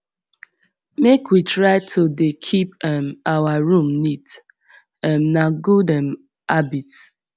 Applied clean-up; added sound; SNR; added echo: none; none; none; none.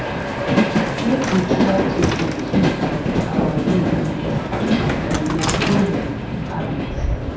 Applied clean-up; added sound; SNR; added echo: none; Train; -5 dB; reverberation time 0.7 s.